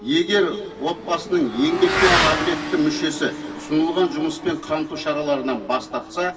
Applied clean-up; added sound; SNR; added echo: none; Motorcycle / Accelerating, revving, vroom; 5 dB; reverberation time 2.4 s.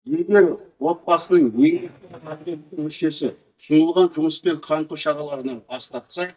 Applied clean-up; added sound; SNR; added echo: neural mask model DeepFilterNet 3.